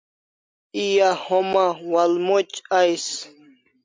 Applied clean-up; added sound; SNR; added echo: none; none; none; none.